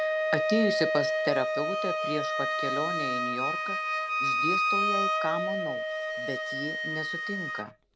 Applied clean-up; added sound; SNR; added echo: none; Wind instrument, woodwind instrument; -5 dB; none.